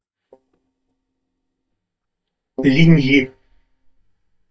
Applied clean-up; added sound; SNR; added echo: neural mask model DeepFilterNet 3.